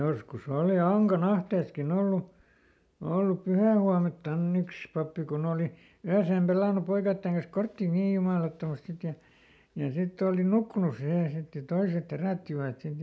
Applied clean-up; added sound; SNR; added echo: none; none; none; none.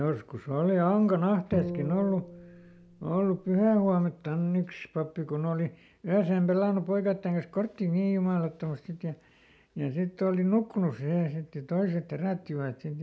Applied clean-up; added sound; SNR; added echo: none; Bowed string instrument; 10 dB; none.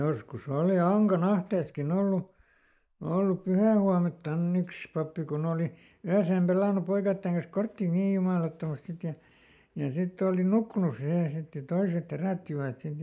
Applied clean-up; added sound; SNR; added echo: neural mask model Resemble Enhance denoiser.